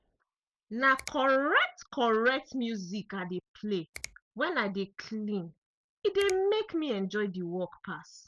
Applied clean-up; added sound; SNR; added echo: none; Finger snapping; 19 dB; none.